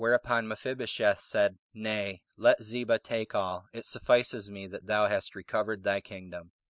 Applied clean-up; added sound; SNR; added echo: none; none; none; none.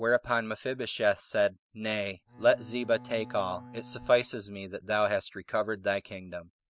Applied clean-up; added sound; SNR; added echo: none; Bowed string instrument; 18 dB; none.